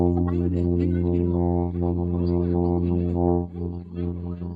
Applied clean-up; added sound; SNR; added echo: neural mask model DeepFilterNet 3.